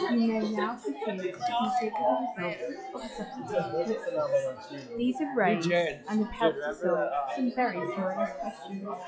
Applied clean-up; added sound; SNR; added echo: classical method log-MMSE.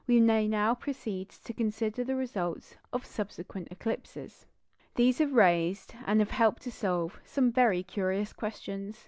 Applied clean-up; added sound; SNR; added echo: none; none; none; none.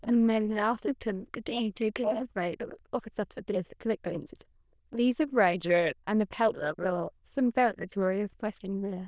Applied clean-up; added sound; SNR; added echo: neural diffusion model UNIVERSE++.